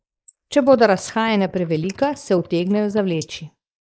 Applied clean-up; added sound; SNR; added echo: neural mask model Resemble Enhance denoiser.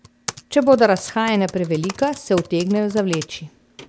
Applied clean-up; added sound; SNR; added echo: none; Typing; 16 dB; none.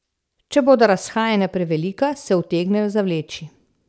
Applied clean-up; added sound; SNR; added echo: none; none; none; none.